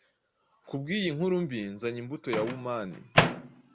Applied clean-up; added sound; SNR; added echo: none; Microwave oven; 1 dB; none.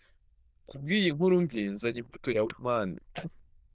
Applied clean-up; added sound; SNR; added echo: neural diffusion model UNIVERSE++.